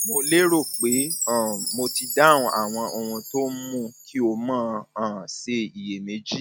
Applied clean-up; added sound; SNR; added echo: none; Chime; 8 dB; none.